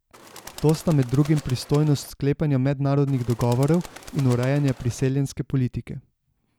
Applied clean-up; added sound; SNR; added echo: none; Bird; 19 dB; none.